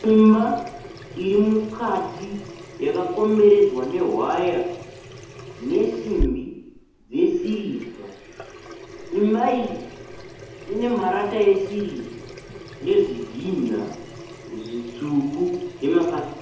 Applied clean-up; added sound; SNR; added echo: none; Sink (filling or washing) / Water tap, faucet; 14 dB; reverberation time 0.8 s.